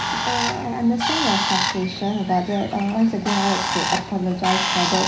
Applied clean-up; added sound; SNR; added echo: none; Bird; 2 dB; reverberation time 0.5 s.